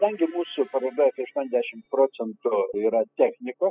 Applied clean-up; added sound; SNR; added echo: classical method spectral subtraction.